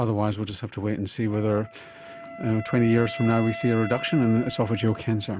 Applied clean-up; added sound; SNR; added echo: none; Wind instrument, woodwind instrument; 15 dB; none.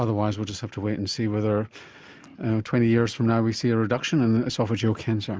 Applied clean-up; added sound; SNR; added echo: none; none; none; none.